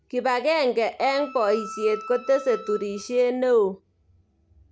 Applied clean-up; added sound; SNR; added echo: none; Wind instrument, woodwind instrument; 14 dB; none.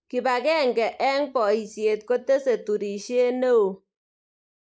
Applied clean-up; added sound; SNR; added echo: neural mask model Resemble Enhance denoiser.